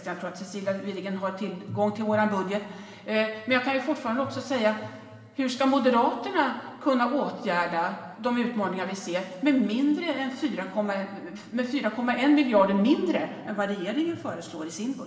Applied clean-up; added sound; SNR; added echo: none; none; none; reverberation time 2.3 s.